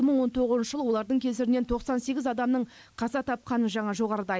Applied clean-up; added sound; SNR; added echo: none; none; none; none.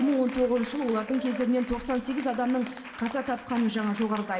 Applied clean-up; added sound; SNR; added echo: none; Applause / Cheering; 15 dB; reverberation time 1.0 s.